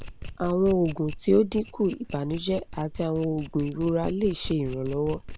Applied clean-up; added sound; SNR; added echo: none; Domestic sounds, home sounds; 12 dB; none.